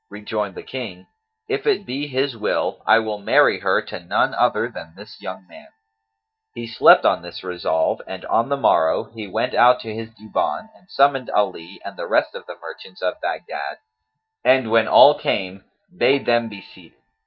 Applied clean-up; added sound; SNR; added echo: neural mask model DeepFilterNet 3.